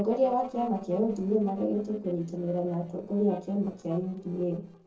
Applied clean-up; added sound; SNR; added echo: neural separator model SepFormer DNS4.